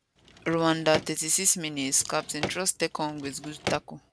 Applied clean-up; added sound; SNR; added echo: none; Drawer open or close; 11 dB; none.